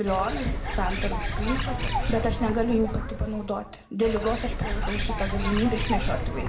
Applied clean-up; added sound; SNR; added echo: none; Bird; 0 dB; reverberation time 0.3 s.